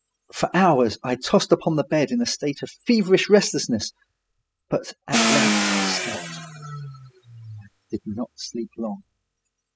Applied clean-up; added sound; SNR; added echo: classical method spectral subtraction.